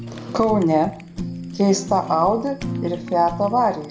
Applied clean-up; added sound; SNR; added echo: none; Fire; 10 dB; reverberation time 0.5 s.